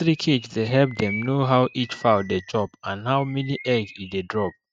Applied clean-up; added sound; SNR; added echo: neural mask model RNNoise.